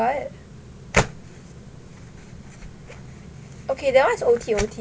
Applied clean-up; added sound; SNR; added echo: none; none; none; none.